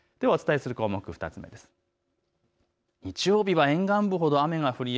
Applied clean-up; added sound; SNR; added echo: none; none; none; none.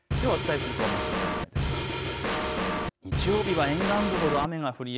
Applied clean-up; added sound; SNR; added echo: none; Drum kit; -2 dB; none.